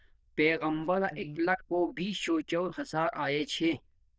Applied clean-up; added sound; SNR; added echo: neural diffusion model UNIVERSE++.